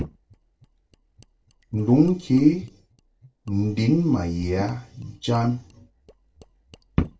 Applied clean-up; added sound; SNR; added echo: neural separator model SepFormer DNS4.